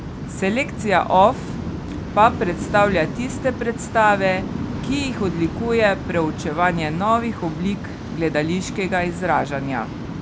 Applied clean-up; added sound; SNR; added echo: none; Waves, surf; 7 dB; none.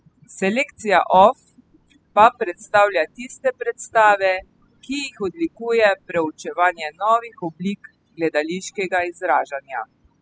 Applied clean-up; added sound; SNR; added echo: classical method spectral subtraction.